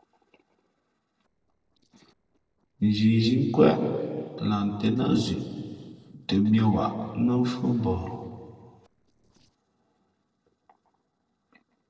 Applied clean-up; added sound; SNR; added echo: neural separator model SepFormer DNS4.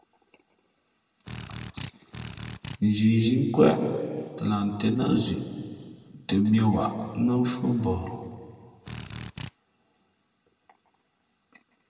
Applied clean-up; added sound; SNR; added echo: none; Drill; 10 dB; reverberation time 2.0 s.